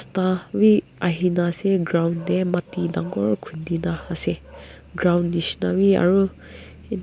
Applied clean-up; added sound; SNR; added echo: none; none; none; none.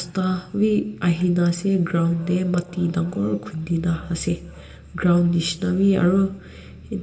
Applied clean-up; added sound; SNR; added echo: none; none; none; reverberation time 1.4 s.